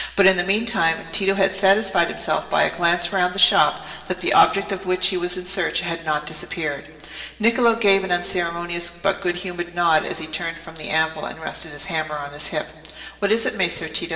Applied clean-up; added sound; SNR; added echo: none; none; none; reverberation time 2.2 s.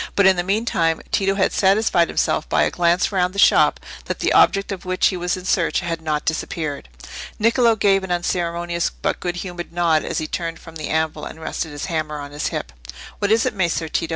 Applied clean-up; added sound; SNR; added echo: none; none; none; none.